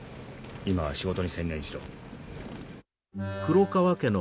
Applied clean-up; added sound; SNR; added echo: none; none; none; none.